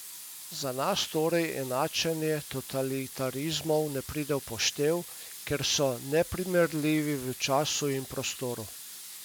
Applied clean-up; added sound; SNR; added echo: none; Sink (filling or washing) / Water tap, faucet; 14 dB; none.